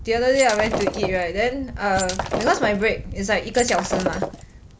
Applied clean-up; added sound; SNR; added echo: none; Shatter; 7 dB; none.